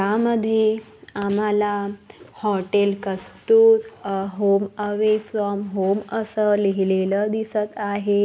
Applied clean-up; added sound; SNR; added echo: none; none; none; none.